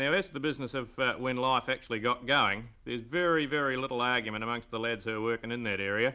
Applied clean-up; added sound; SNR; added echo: none; none; none; none.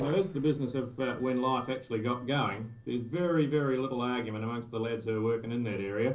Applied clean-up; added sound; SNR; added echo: neural separator model SepFormer DNS4.